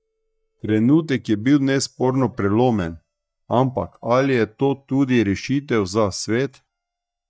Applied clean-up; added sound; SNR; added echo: neural mask model DeepFilterNet 3.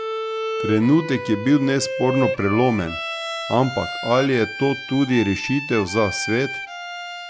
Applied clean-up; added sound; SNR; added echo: none; Bowed string instrument; 7 dB; none.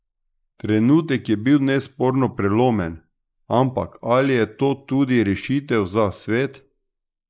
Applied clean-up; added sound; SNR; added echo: neural mask model Resemble Enhance denoiser.